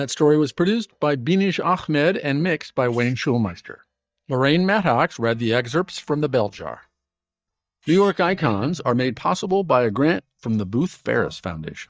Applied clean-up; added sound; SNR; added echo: neural mask model DeepFilterNet 3.